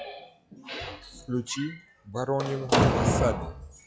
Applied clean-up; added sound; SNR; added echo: classical method log-MMSE.